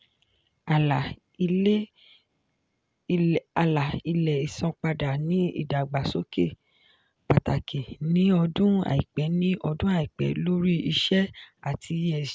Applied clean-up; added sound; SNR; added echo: none; none; none; none.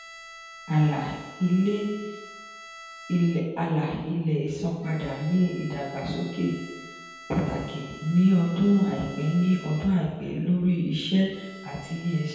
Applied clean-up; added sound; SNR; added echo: none; Bowed string instrument; 19 dB; reverberation time 1.1 s.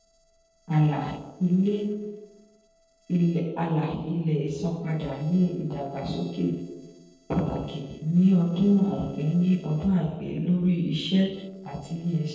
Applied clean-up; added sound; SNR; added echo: neural separator model SepFormer DNS4.